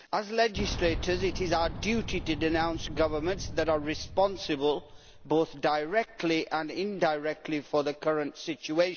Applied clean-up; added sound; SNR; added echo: none; Boom; 11 dB; none.